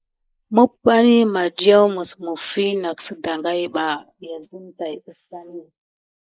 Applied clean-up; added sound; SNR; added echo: neural mask model Resemble Enhance denoiser.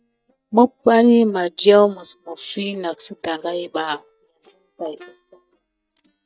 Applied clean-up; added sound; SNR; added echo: neural mask model DeepFilterNet 3.